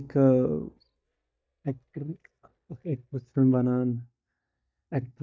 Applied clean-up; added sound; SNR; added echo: neural mask model DeepFilterNet 3.